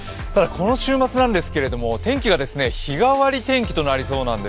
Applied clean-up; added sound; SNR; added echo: none; none; none; none.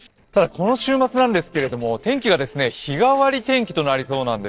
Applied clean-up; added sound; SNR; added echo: neural separator model SepFormer DNS4.